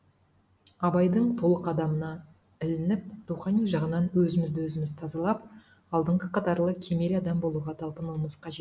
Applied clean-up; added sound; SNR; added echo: none; none; none; none.